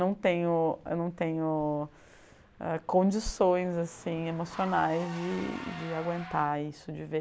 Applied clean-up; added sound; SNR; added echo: none; Engine / Car; 18 dB; none.